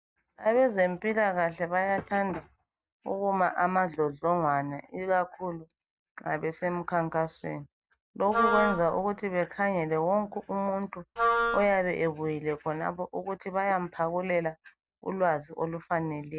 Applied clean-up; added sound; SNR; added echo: none; Wind instrument, woodwind instrument; 0 dB; none.